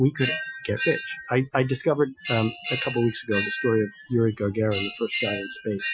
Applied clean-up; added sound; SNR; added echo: classical method Wiener filter.